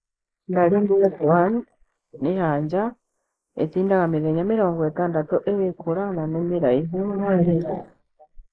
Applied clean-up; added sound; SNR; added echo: neural mask model Resemble Enhance denoiser.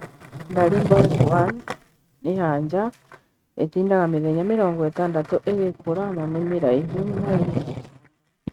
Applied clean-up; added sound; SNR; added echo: neural mask model RNNoise.